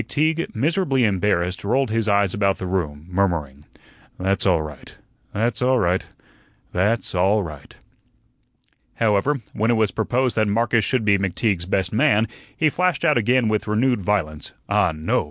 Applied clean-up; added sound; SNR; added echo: none; none; none; none.